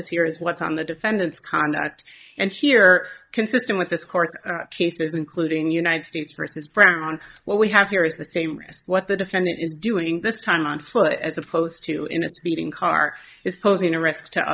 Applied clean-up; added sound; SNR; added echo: neural mask model DeepFilterNet 3.